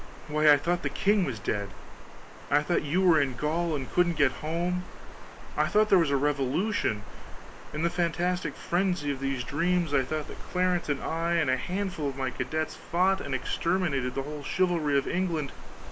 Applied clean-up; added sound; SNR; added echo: none; Water; 7 dB; none.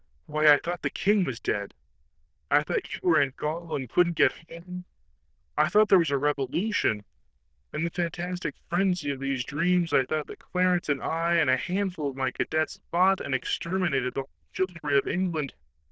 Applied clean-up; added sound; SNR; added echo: neural diffusion model UNIVERSE++.